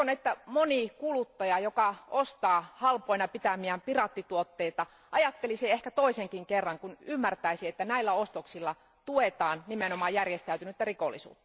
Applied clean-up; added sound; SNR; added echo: none; none; none; none.